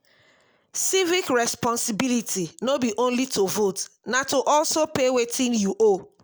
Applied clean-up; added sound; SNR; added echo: none; none; none; none.